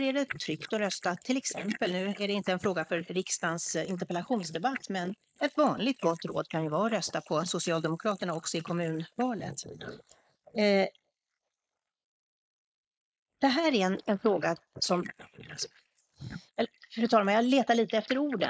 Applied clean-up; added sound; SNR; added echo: neural mask model Resemble Enhance denoiser.